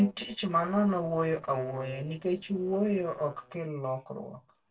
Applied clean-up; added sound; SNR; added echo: neural separator model SepFormer DNS4.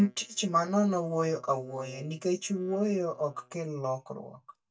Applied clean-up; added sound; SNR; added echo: neural mask model DeepFilterNet 3.